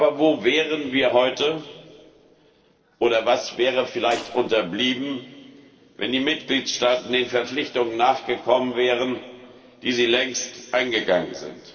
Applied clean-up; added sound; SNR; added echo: neural separator model SepFormer DNS4.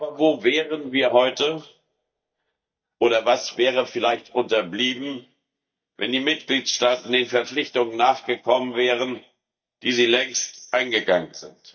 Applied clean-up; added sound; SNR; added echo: neural mask model DeepFilterNet 3.